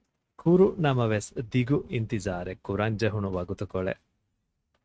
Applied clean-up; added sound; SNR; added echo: neural mask model RNNoise.